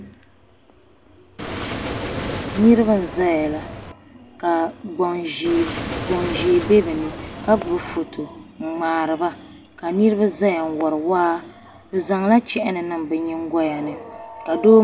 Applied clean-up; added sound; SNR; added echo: none; Waves, surf; 8 dB; none.